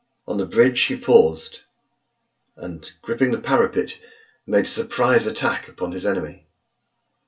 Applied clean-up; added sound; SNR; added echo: none; none; none; reverberation time 0.1 s.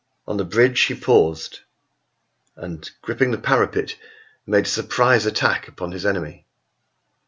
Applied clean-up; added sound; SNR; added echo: none; none; none; none.